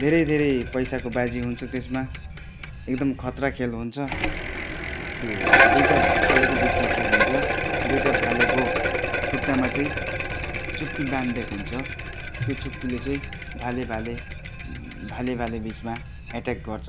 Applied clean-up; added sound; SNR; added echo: none; Bicycle; -3 dB; none.